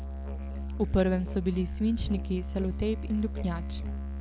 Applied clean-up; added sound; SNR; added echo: none; Musical instrument; 4 dB; none.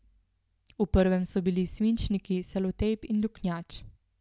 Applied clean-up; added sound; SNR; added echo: none; none; none; none.